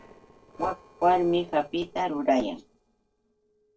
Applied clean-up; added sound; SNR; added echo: neural separator model SepFormer DNS4.